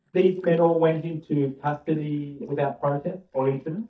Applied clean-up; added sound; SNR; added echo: neural mask model DeepFilterNet 3.